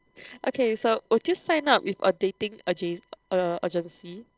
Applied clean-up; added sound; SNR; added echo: neural separator model SepFormer DNS4.